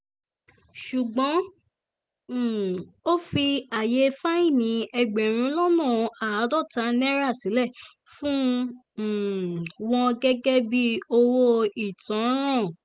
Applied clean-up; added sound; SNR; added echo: none; none; none; none.